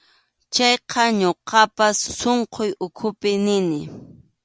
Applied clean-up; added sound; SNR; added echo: none; none; none; none.